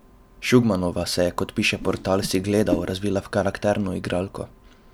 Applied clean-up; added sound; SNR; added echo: none; Whoosh, swoosh, swish; 9 dB; none.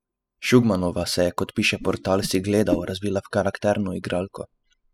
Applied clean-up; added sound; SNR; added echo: classical method spectral subtraction.